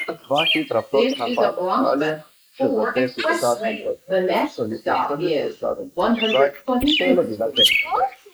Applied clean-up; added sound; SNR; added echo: neural mask model Resemble Enhance denoiser.